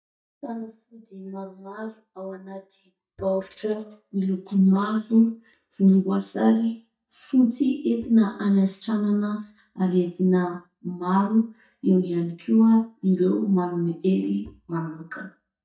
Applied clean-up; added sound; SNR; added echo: neural mask model DeepFilterNet 3.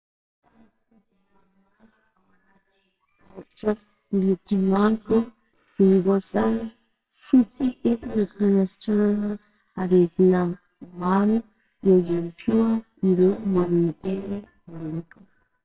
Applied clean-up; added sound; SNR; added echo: neural separator model SepFormer WHAMR!.